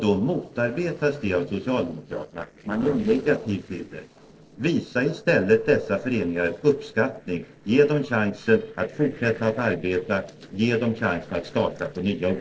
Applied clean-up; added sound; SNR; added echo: neural separator model SepFormer DNS4.